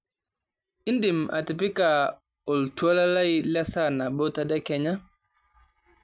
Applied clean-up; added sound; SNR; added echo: none; none; none; none.